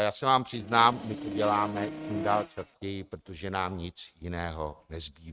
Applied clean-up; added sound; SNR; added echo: neural mask model RNNoise.